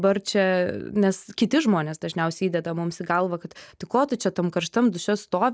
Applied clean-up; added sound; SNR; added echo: none; none; none; none.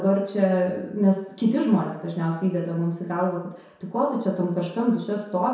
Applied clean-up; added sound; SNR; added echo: none; none; none; reverberation time 0.7 s.